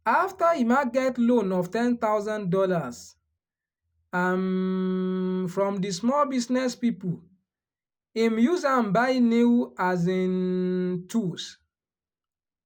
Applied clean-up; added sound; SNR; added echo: none; none; none; none.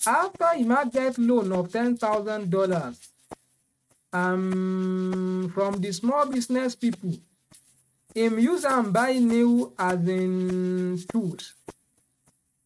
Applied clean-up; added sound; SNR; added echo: neural mask model RNNoise.